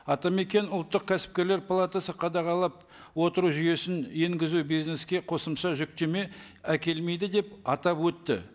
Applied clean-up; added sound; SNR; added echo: none; none; none; none.